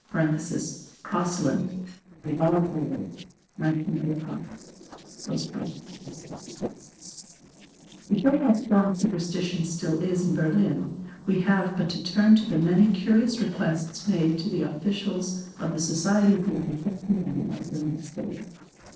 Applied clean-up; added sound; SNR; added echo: neural separator model SepFormer DNS4.